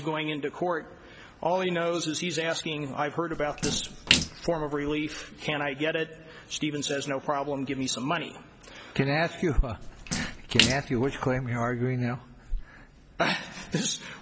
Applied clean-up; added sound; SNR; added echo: none; Splash, splatter; 4 dB; none.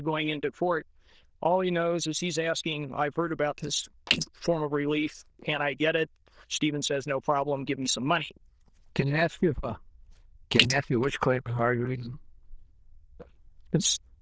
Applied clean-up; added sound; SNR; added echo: neural diffusion model UNIVERSE++.